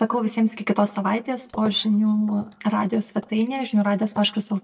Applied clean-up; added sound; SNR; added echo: neural mask model DeepFilterNet 3.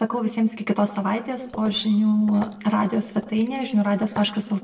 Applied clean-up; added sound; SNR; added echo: neural separator model SepFormer DNS4.